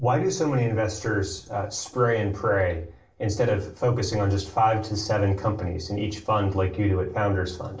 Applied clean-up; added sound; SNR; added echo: none; none; none; reverberation time 0.3 s.